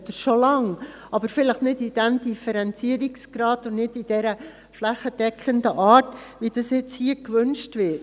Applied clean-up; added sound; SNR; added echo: none; none; none; none.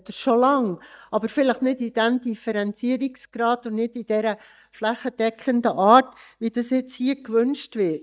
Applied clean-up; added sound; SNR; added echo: neural mask model DeepFilterNet 3.